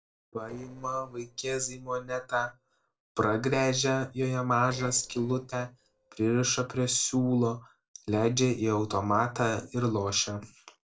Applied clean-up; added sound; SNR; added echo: neural separator model SepFormer DNS4.